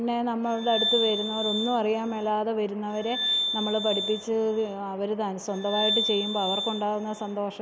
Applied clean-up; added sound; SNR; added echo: none; Glass; 4 dB; none.